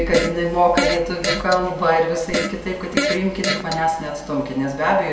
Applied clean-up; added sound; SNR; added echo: none; Fart; 5 dB; reverberation time 1.4 s.